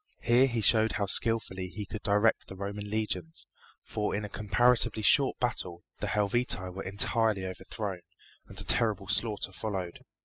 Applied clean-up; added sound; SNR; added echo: classical method spectral subtraction.